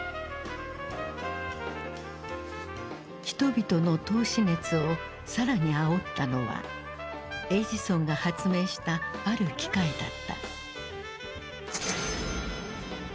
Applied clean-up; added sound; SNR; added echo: none; none; none; none.